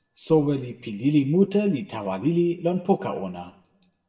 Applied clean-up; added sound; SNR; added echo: none; none; none; reverberation time 0.6 s.